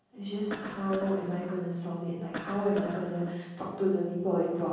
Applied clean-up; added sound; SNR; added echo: none; Cough; 10 dB; reverberation time 1.3 s.